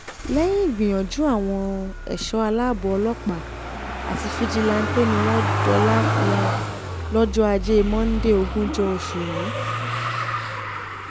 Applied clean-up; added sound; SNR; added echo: none; Motor vehicle (road); 3 dB; none.